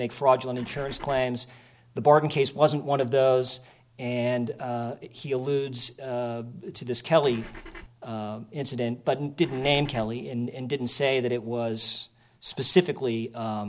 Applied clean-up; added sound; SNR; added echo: none; Engine / Car; 16 dB; none.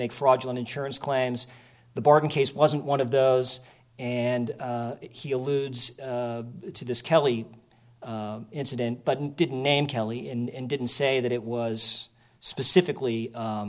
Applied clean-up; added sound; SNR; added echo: none; none; none; none.